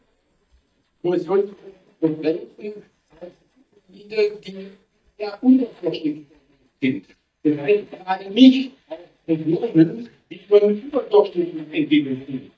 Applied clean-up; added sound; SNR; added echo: neural mask model DeepFilterNet 3.